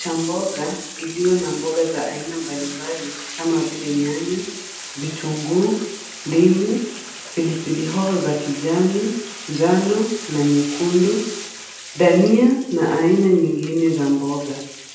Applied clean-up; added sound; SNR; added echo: none; Bathtub (filling or washing); 14 dB; reverberation time 0.8 s.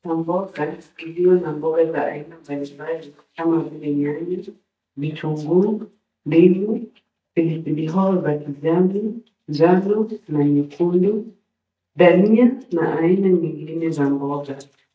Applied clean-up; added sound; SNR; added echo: neural mask model DeepFilterNet 3.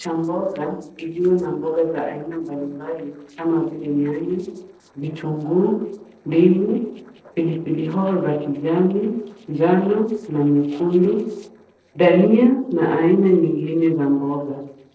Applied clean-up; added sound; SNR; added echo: neural separator model SepFormer DNS4.